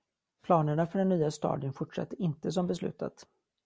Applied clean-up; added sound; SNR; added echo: none; none; none; none.